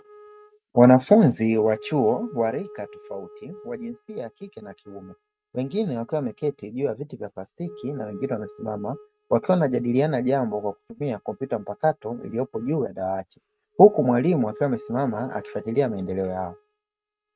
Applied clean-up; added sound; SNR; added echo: neural mask model RNNoise.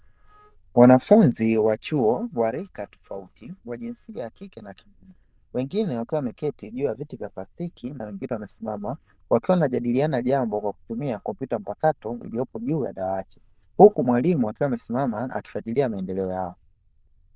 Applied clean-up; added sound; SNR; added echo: neural diffusion model UNIVERSE++.